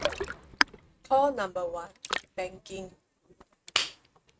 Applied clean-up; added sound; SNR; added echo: neural mask model RNNoise.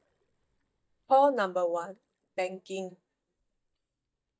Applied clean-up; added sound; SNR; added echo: neural mask model DeepFilterNet 3.